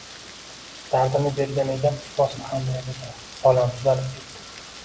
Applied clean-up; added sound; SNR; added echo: none; Rain; 16 dB; none.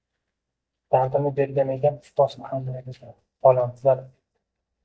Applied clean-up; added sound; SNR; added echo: neural mask model DeepFilterNet 3.